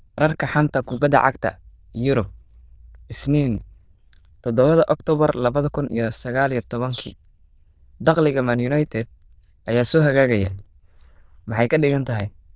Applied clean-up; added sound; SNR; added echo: neural diffusion model UNIVERSE++.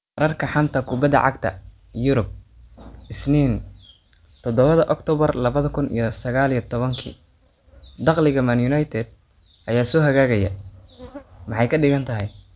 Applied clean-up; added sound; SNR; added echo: none; none; none; none.